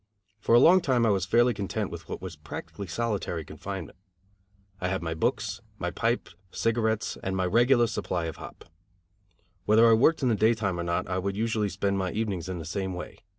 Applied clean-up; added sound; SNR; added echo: none; none; none; none.